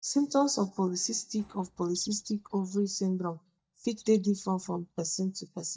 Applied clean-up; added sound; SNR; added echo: neural mask model DeepFilterNet 3.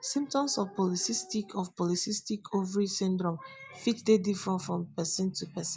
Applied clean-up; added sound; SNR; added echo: none; none; none; none.